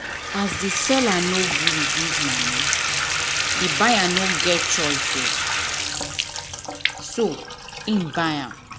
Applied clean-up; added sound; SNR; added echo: none; Bathtub (filling or washing) / Water tap, faucet; -3 dB; none.